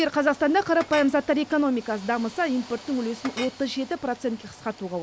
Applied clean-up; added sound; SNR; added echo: none; Chink, clink; 17 dB; none.